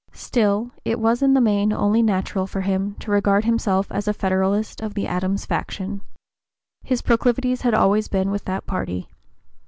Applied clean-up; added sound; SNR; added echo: none; none; none; none.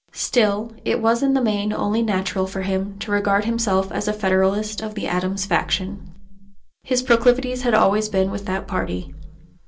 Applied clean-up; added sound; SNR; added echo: none; none; none; reverberation time 0.2 s.